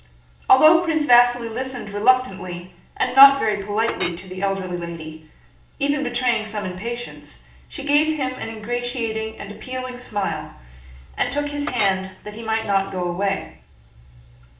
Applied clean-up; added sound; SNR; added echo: none; Chink, clink; 12 dB; reverberation time 0.5 s.